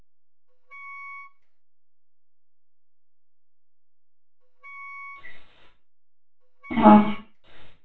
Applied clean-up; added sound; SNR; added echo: none; Wind instrument, woodwind instrument; 17 dB; reverberation time 0.3 s.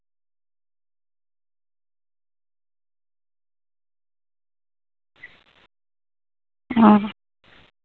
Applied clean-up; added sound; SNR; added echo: none; none; none; none.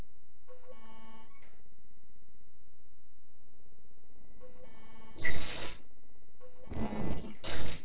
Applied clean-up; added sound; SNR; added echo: neural separator model SepFormer DNS4.